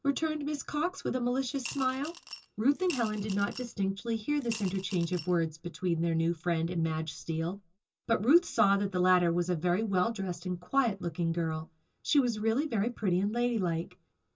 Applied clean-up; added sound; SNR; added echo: none; Coin (dropping) / Glass; 16 dB; reverberation time 0.2 s.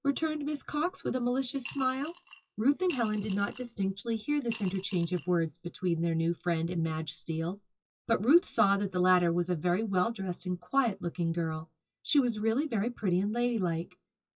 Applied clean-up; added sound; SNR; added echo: classical method WPE with log-MMSE.